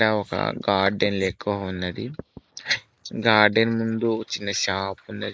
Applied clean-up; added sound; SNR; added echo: neural mask model Resemble Enhance denoiser.